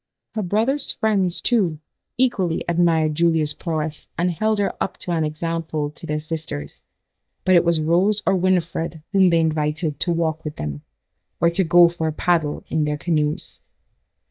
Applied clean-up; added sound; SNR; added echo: neural mask model DeepFilterNet 3.